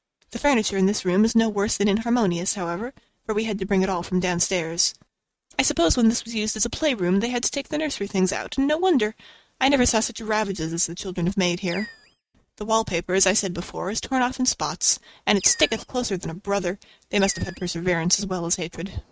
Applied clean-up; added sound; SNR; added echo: neural mask model RNNoise.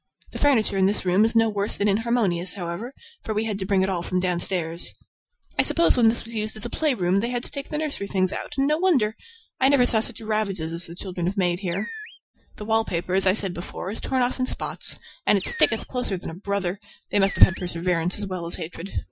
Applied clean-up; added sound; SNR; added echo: classical method Wiener filter.